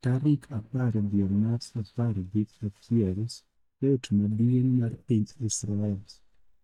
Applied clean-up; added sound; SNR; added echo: neural mask model DeepFilterNet 3.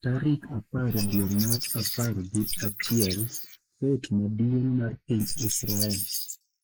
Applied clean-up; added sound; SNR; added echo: neural mask model Resemble Enhance denoiser.